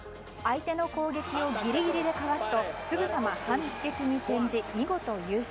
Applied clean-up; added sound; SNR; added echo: none; none; none; none.